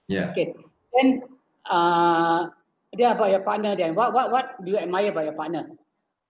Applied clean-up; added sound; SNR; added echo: none; none; none; none.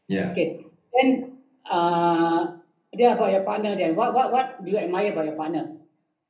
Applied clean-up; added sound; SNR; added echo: none; none; none; reverberation time 0.3 s.